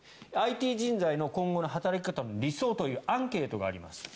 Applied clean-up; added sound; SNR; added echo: none; none; none; none.